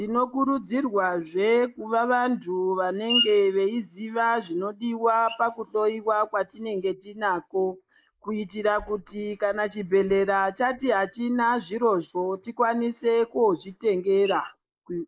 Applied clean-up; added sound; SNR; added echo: neural mask model Resemble Enhance denoiser.